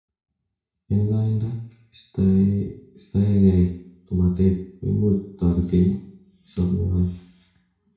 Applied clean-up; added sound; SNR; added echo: none; none; none; reverberation time 0.6 s.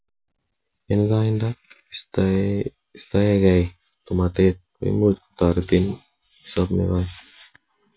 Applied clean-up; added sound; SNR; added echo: none; none; none; none.